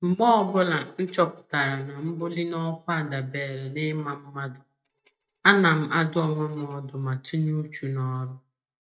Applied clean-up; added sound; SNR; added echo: neural mask model DeepFilterNet 3.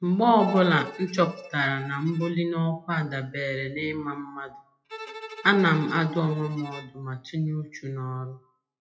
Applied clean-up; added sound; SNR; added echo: classical method WPE with log-MMSE.